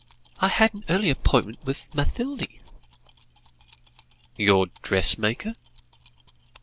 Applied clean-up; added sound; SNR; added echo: none; Keys jangling; 16 dB; none.